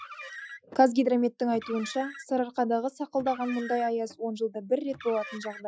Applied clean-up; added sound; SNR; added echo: classical method Wiener filter.